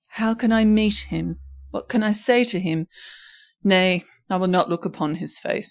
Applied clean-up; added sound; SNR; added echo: classical method Wiener filter.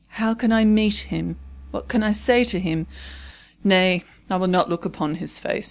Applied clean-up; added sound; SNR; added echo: none; Engine; 18 dB; none.